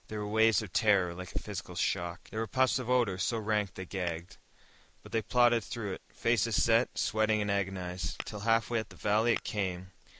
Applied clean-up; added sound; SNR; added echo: neural mask model Resemble Enhance denoiser.